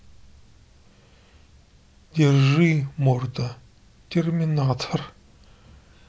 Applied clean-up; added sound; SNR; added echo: none; none; none; none.